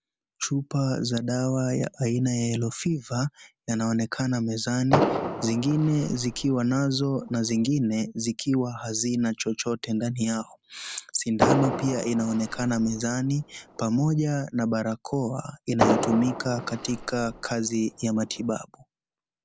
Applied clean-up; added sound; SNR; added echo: none; Fireworks; 4 dB; none.